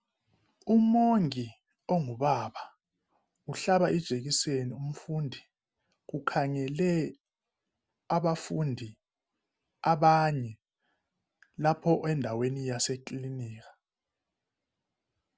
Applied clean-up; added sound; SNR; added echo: none; none; none; none.